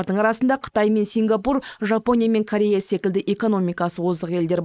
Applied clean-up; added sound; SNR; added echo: neural mask model Resemble Enhance denoiser.